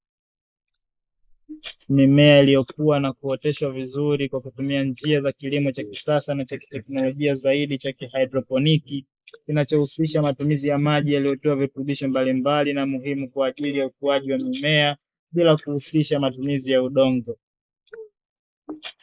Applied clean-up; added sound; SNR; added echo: neural mask model Resemble Enhance denoiser.